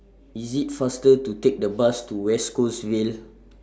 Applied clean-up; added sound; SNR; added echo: none; none; none; none.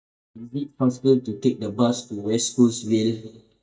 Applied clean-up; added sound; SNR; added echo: neural mask model DeepFilterNet 3.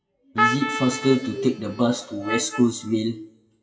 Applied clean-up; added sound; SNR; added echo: classical method WPE with log-MMSE.